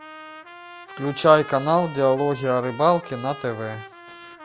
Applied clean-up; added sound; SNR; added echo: none; Trumpet; 17 dB; none.